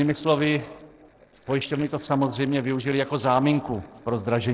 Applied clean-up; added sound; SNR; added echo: neural separator model SepFormer DNS4.